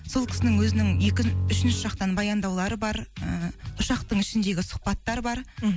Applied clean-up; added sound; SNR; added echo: none; Bowed string instrument; -1 dB; none.